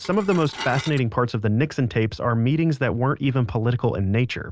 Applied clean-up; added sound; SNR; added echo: none; Dishes, pots, and pans / Glass; 14 dB; none.